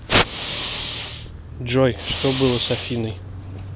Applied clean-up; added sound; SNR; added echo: none; Fire; 7 dB; none.